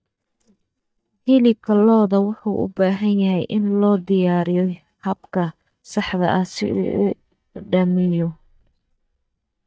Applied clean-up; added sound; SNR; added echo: neural mask model DeepFilterNet 3.